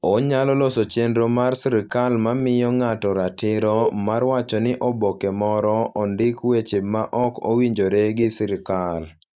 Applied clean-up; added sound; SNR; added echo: neural mask model Resemble Enhance denoiser.